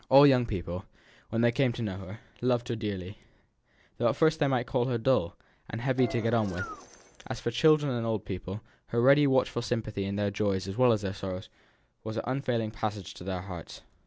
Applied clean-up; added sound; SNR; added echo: none; Engine; 13 dB; none.